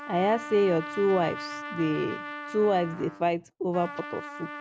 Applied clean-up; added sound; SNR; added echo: none; Trumpet; 11 dB; none.